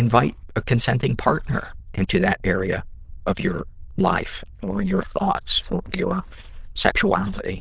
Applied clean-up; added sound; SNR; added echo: neural diffusion model UNIVERSE++.